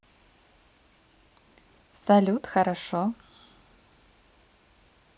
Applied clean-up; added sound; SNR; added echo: none; none; none; none.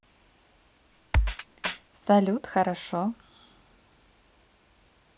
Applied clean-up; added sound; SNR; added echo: none; Drum kit; -2 dB; none.